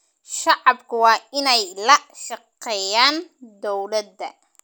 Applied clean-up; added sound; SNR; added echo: none; none; none; none.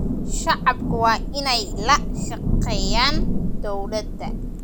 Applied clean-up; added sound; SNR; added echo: none; Thunder / Rain; -1 dB; none.